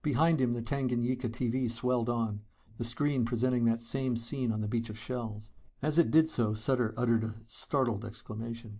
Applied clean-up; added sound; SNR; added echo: none; none; none; none.